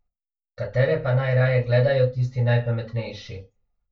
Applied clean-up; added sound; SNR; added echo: none; none; none; reverberation time 0.2 s.